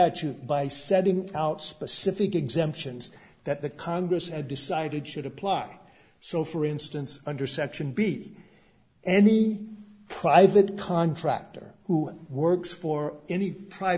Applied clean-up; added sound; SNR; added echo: none; none; none; none.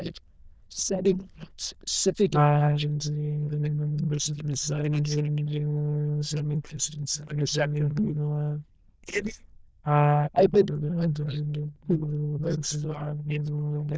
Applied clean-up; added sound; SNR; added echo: neural diffusion model UNIVERSE++.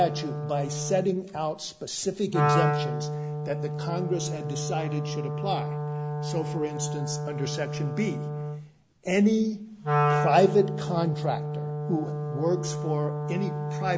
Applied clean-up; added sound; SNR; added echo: none; Wind instrument, woodwind instrument; 1 dB; none.